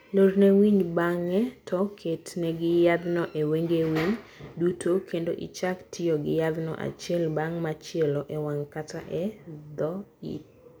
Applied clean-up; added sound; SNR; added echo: none; none; none; none.